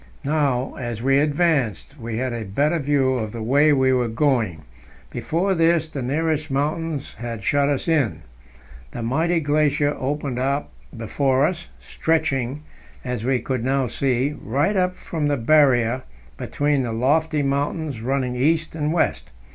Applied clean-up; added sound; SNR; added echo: none; none; none; none.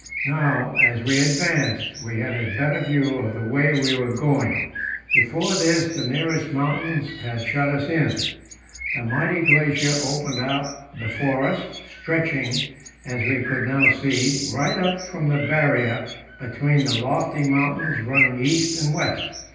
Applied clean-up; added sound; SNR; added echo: none; Bird; 5 dB; reverberation time 0.9 s.